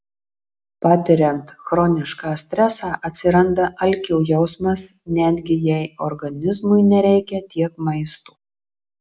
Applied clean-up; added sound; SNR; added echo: none; none; none; none.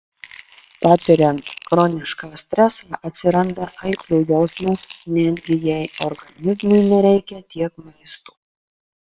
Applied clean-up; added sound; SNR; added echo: neural separator model SepFormer WHAM!.